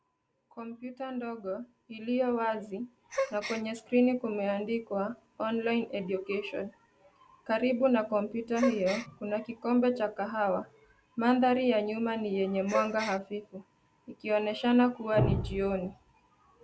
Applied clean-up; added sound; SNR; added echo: none; Gasp; 10 dB; none.